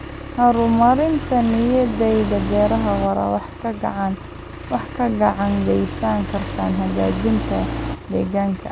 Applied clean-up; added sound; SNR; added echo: none; Accelerating, revving, vroom; 8 dB; none.